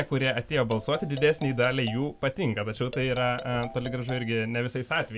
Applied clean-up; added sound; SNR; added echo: none; Marimba, xylophone; 15 dB; none.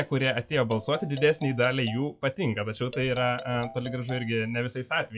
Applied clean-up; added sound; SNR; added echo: classical method log-MMSE.